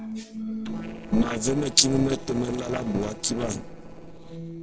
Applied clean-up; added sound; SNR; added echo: neural separator model SepFormer DNS4.